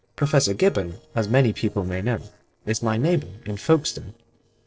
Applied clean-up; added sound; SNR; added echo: neural separator model SepFormer DNS4.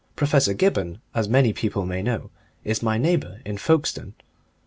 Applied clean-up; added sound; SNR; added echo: none; none; none; none.